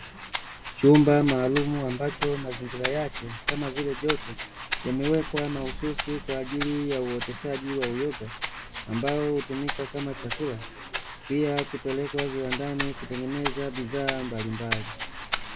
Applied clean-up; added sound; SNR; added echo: none; Rattle (instrument); 7 dB; none.